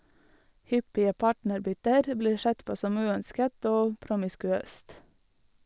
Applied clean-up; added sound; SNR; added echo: none; none; none; none.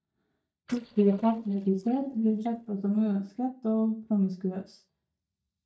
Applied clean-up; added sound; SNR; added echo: neural mask model DeepFilterNet 3.